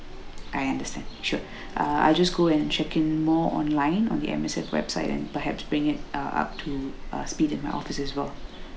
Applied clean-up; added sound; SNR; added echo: none; Bird vocalization, bird call, bird song; 11 dB; none.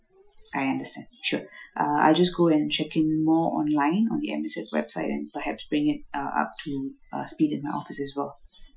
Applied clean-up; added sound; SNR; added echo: classical method Wiener filter.